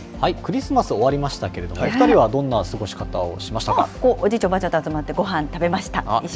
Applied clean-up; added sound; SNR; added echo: none; none; none; none.